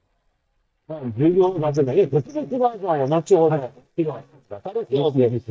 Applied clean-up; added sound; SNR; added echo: neural mask model DeepFilterNet 3.